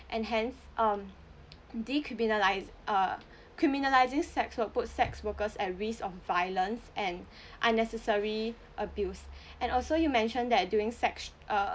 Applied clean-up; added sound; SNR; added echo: none; none; none; none.